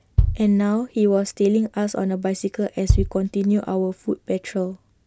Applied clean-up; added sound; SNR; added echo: none; Bass drum; 4 dB; none.